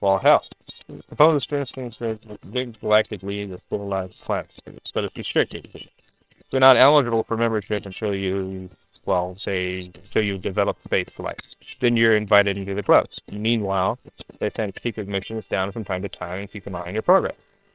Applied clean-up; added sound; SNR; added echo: neural separator model SepFormer WHAM!.